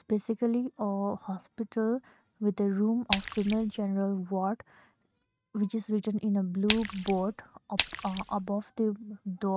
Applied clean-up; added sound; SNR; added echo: neural mask model RNNoise.